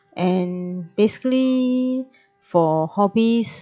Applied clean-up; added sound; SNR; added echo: classical method log-MMSE.